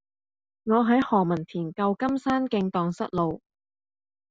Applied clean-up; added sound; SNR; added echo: none; none; none; none.